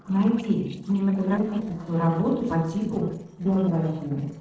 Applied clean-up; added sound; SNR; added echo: neural separator model SepFormer DNS4.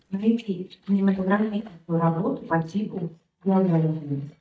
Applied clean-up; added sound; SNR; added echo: neural mask model DeepFilterNet 3.